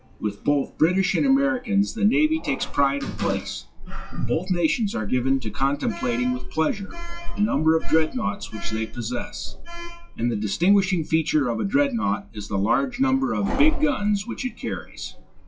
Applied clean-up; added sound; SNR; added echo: classical method WPE with log-MMSE.